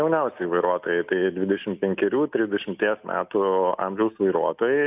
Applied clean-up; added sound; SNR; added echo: none; none; none; none.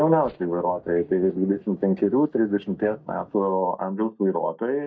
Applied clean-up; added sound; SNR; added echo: neural mask model DeepFilterNet 3.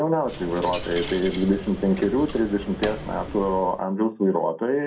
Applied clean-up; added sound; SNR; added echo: none; Coin (dropping); 10 dB; reverberation time 0.2 s.